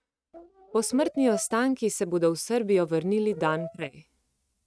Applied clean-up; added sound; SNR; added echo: neural mask model RNNoise.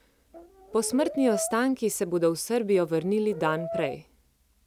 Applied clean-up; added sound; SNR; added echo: none; Brass instrument; 10 dB; none.